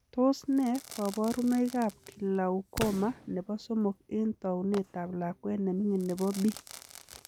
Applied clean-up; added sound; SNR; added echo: none; Crackle / Fireworks; 16 dB; none.